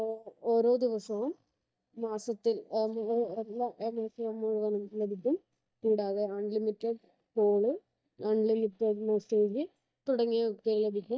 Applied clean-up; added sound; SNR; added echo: neural mask model DeepFilterNet 3.